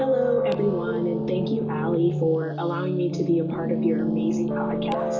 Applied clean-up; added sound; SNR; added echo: none; Piano; 0 dB; reverberation time 0.2 s.